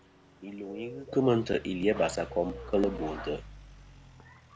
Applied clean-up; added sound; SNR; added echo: none; Bird + Idling / Truck; 14 dB; none.